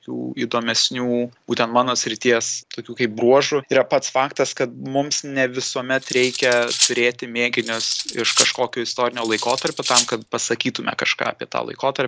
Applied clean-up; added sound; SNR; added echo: none; Cutlery, silverware; 4 dB; none.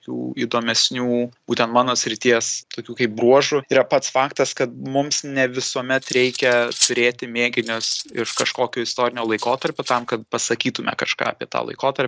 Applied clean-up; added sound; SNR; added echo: neural mask model RNNoise.